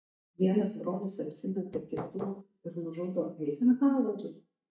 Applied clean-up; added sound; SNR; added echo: neural mask model DeepFilterNet 3.